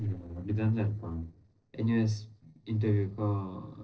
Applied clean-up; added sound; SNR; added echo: neural separator model SepFormer DNS4.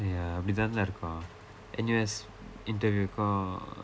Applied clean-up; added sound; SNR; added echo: none; none; none; none.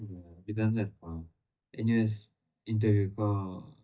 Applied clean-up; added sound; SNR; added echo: neural mask model DeepFilterNet 3.